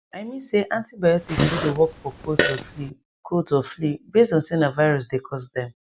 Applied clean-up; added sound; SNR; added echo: none; Fart; 2 dB; none.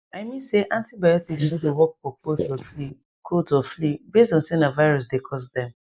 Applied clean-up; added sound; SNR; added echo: neural mask model Resemble Enhance denoiser.